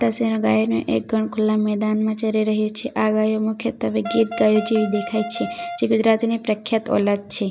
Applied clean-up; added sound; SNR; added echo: none; Wind instrument, woodwind instrument; 10 dB; none.